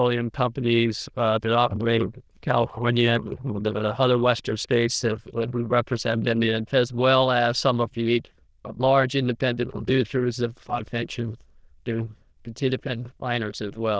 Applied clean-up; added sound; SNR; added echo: neural diffusion model UNIVERSE++.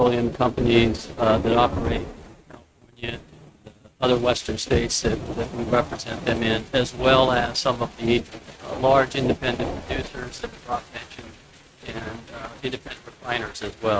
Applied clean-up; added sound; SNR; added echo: neural mask model RNNoise.